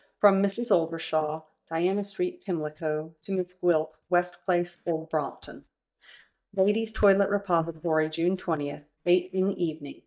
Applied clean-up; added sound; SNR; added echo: neural mask model DeepFilterNet 3.